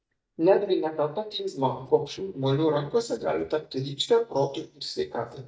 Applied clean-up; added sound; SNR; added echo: neural mask model DeepFilterNet 3.